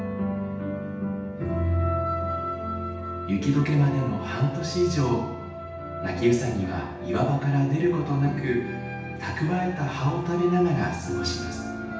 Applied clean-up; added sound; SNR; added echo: none; none; none; reverberation time 0.9 s.